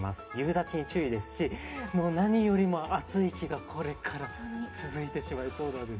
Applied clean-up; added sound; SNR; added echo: none; Wind instrument, woodwind instrument; 19 dB; reverberation time 0.3 s.